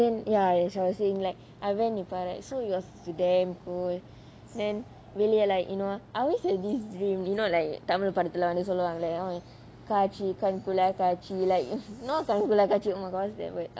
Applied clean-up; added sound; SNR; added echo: none; none; none; none.